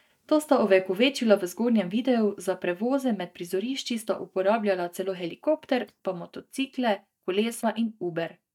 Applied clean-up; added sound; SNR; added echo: neural mask model DeepFilterNet 3.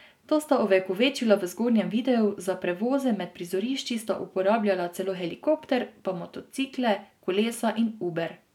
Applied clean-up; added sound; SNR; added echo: none; none; none; none.